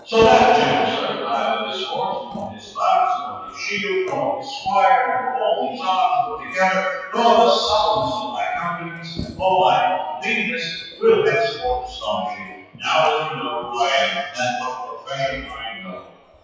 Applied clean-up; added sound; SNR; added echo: classical method WPE with log-MMSE.